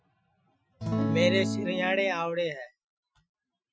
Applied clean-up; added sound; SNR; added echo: classical method Wiener filter.